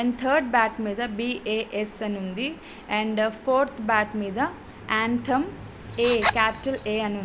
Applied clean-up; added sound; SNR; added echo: none; Zipper (clothing); 5 dB; none.